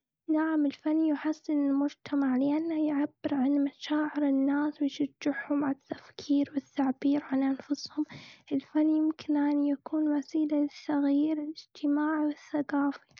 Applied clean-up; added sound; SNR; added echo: none; none; none; none.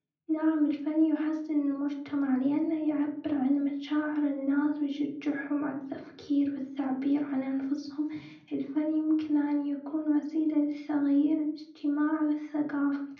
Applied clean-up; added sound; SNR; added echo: none; none; none; reverberation time 0.6 s.